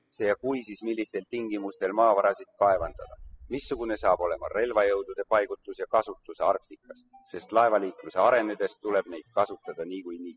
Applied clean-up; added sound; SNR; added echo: classical method spectral subtraction.